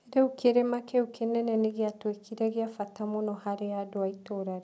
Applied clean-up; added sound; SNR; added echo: none; none; none; none.